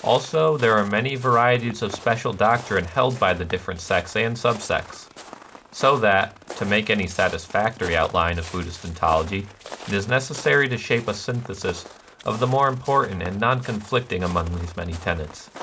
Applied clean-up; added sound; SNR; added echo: none; Walk, footsteps; 18 dB; none.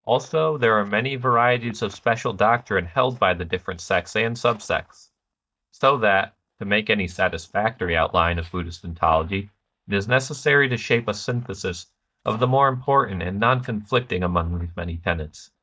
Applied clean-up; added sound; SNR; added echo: neural mask model DeepFilterNet 3.